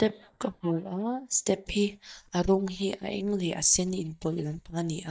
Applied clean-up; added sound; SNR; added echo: neural mask model DeepFilterNet 3.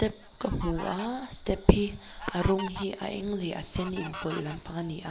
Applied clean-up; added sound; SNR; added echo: none; Fowl; 12 dB; none.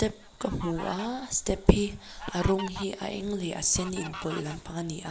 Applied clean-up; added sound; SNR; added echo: neural mask model Resemble Enhance denoiser.